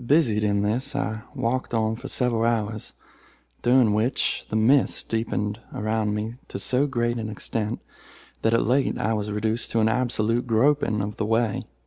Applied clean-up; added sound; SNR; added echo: none; none; none; none.